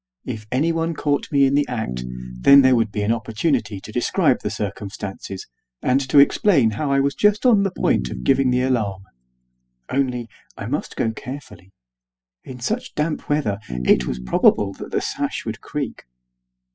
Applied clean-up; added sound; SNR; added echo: classical method spectral subtraction.